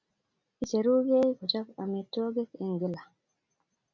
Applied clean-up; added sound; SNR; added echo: none; none; none; none.